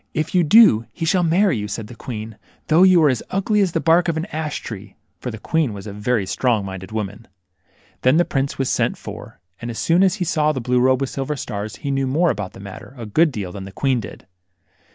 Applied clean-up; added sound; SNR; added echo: none; none; none; none.